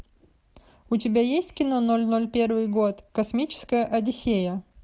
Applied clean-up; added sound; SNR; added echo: none; none; none; none.